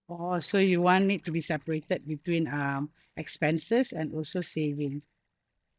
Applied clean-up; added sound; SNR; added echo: neural mask model DeepFilterNet 3.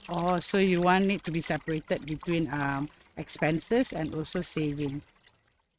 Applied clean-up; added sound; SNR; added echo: neural mask model RNNoise.